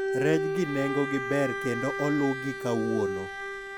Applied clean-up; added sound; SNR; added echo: none; Bowed string instrument; 2 dB; none.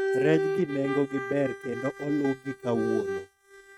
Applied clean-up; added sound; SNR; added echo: neural mask model RNNoise.